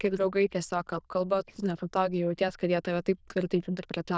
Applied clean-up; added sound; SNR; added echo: neural diffusion model UNIVERSE++.